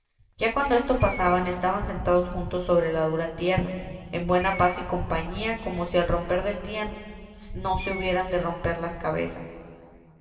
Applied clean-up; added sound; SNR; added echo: none; Screech; 19 dB; reverberation time 2.4 s.